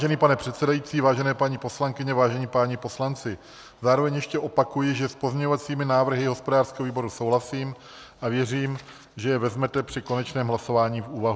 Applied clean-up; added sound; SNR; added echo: none; none; none; none.